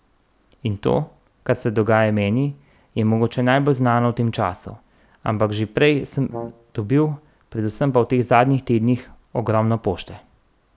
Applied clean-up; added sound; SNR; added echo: none; Brass instrument; 17 dB; none.